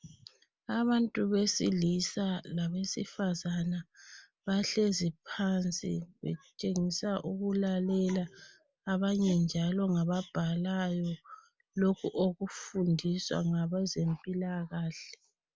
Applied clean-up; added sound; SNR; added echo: none; none; none; none.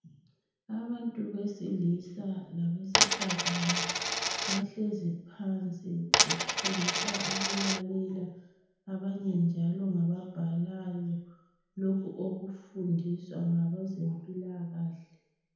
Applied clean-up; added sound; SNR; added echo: none; Coin (dropping); -4 dB; reverberation time 0.9 s.